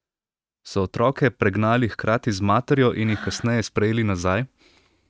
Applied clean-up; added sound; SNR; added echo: neural mask model RNNoise.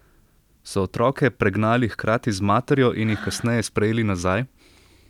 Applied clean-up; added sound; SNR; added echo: none; Breathing; 20 dB; none.